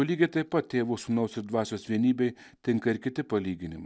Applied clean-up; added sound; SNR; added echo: none; none; none; none.